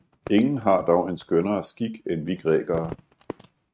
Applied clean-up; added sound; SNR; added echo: neural mask model RNNoise.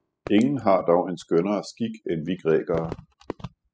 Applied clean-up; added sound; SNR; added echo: classical method spectral subtraction.